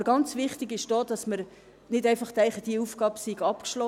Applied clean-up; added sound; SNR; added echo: none; none; none; none.